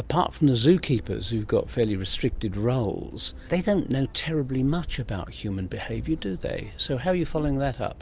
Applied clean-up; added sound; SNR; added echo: none; Insect; 14 dB; none.